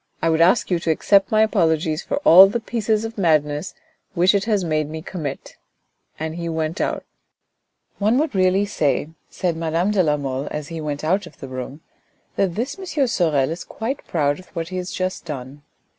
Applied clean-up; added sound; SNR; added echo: none; none; none; none.